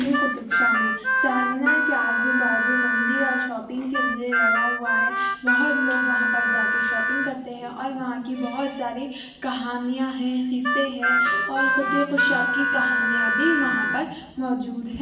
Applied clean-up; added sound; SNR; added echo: none; Harmonica; -5 dB; reverberation time 0.8 s.